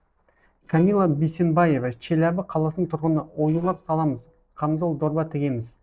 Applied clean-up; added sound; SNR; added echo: neural separator model SepFormer DNS4.